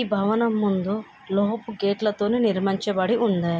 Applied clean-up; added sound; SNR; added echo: none; none; none; none.